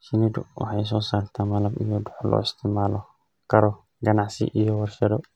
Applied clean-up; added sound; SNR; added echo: none; none; none; none.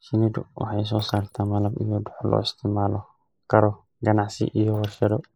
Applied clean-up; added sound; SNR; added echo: neural mask model Resemble Enhance denoiser.